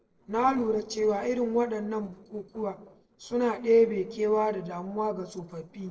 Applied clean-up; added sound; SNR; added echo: neural separator model SepFormer DNS4.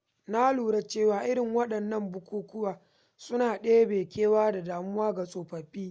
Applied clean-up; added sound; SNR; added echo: none; none; none; none.